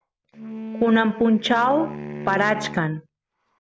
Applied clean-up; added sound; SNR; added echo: none; Wind instrument, woodwind instrument; 12 dB; none.